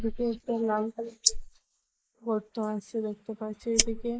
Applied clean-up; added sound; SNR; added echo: neural mask model Resemble Enhance denoiser.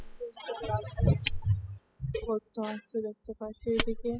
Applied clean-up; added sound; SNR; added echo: classical method spectral subtraction.